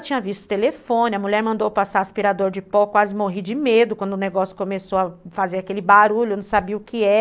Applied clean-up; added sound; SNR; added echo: none; none; none; none.